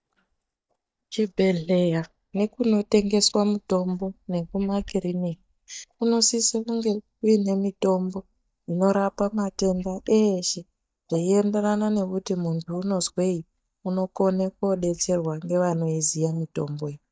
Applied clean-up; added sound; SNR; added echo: neural mask model DeepFilterNet 3.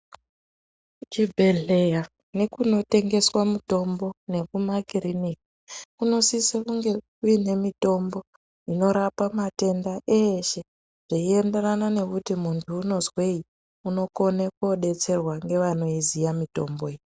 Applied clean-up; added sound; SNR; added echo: none; none; none; none.